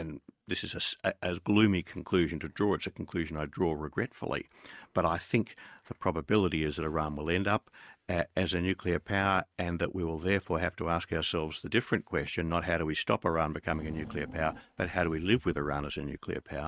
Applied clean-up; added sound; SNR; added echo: neural mask model RNNoise.